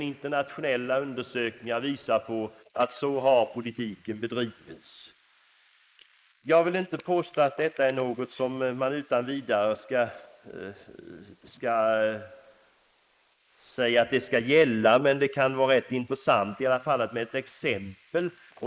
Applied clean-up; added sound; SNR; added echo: neural mask model Resemble Enhance denoiser.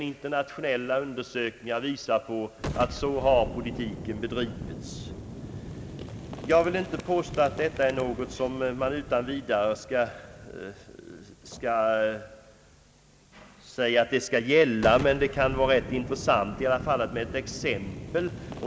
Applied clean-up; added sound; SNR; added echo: none; Boom; 12 dB; none.